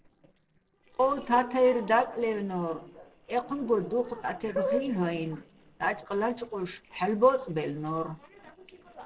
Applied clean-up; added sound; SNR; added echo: neural separator model SepFormer DNS4.